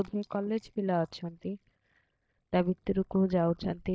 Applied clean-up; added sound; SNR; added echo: neural mask model DeepFilterNet 3.